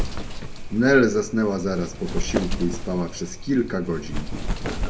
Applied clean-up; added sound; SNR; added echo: none; Wind; 4 dB; reverberation time 0.4 s.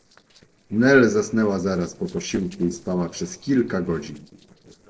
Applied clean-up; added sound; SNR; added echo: neural separator model SepFormer DNS4.